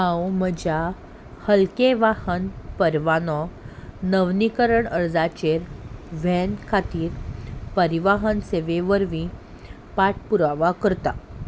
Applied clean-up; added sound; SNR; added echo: none; none; none; none.